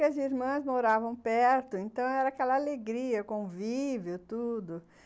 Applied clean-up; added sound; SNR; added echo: none; none; none; none.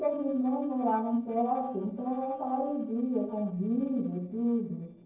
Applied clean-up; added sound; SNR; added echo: neural separator model SepFormer DNS4.